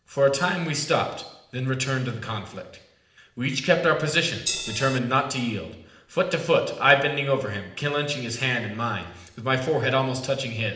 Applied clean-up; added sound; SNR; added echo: neural separator model SepFormer DNS4.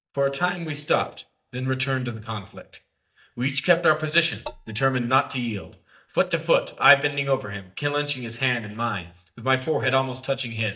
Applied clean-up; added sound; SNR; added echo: neural mask model DeepFilterNet 3.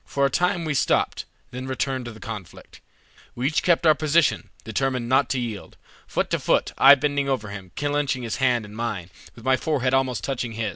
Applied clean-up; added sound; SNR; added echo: none; none; none; none.